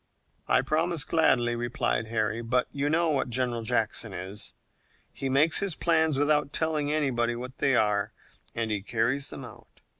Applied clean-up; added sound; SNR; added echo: none; none; none; none.